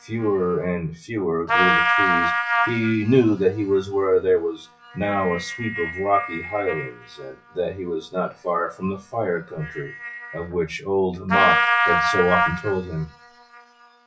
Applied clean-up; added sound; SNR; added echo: classical method WPE with log-MMSE.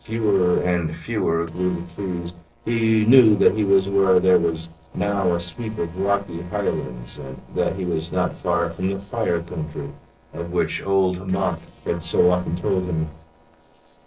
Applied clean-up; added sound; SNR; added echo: neural separator model SepFormer DNS4.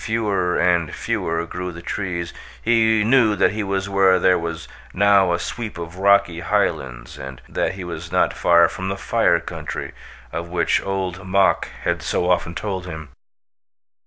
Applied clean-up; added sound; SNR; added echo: none; none; none; none.